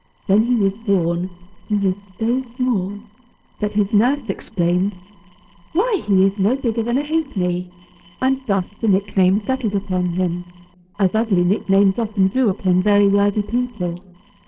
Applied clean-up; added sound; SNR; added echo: neural separator model SepFormer DNS4.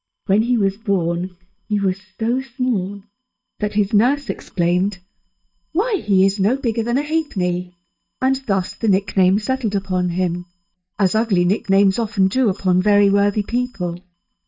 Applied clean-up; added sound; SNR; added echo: neural mask model DeepFilterNet 3.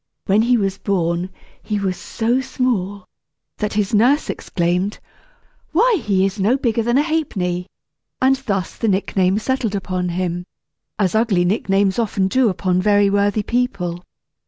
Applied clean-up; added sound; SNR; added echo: none; none; none; none.